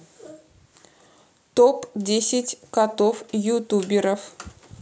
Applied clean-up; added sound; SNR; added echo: none; none; none; none.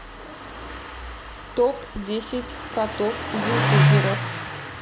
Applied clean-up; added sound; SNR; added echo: none; Engine starting; -3 dB; none.